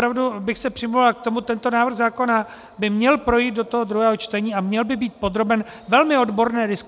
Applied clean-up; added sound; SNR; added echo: none; none; none; none.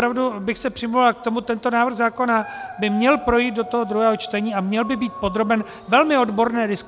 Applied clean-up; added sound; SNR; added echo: none; Dog; 17 dB; none.